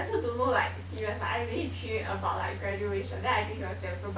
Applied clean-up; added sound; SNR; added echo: none; none; none; none.